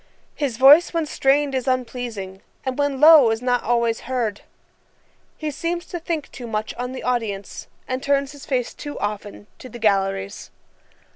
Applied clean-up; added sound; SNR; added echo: none; none; none; none.